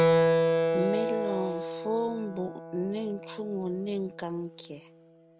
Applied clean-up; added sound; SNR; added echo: none; Keyboard (musical); -4 dB; none.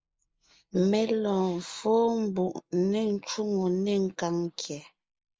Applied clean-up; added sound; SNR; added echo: neural mask model Resemble Enhance denoiser.